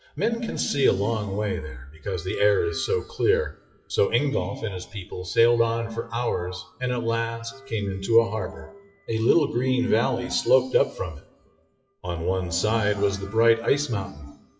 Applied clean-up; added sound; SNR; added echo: classical method WPE with log-MMSE.